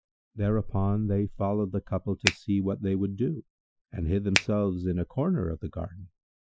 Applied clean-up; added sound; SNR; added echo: classical method Wiener filter.